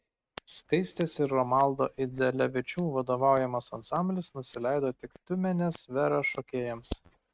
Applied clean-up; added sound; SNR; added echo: neural mask model RNNoise.